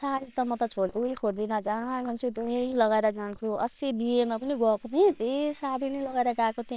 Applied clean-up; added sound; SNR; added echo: neural separator model SepFormer WHAM!.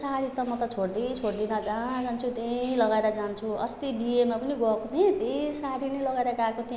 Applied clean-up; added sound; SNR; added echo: none; none; none; none.